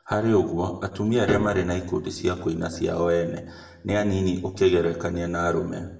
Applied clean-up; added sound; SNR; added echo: none; Piano; 8 dB; reverberation time 0.7 s.